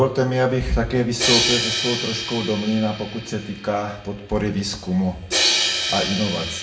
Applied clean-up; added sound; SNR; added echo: none; Crash cymbal; 3 dB; reverberation time 0.6 s.